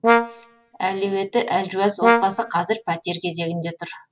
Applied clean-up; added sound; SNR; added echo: none; Brass instrument; 0 dB; none.